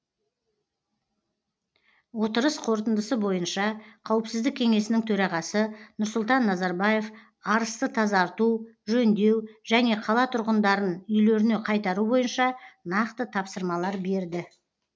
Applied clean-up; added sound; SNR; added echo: none; none; none; none.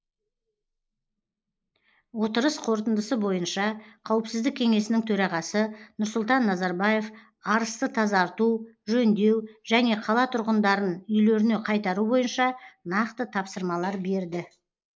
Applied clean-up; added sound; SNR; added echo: neural mask model Resemble Enhance denoiser.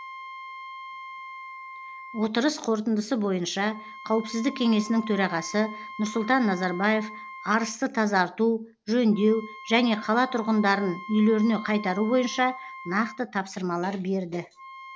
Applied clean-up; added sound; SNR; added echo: none; Wind instrument, woodwind instrument; 16 dB; none.